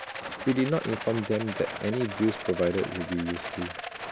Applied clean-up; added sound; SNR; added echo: none; Rattle; 8 dB; none.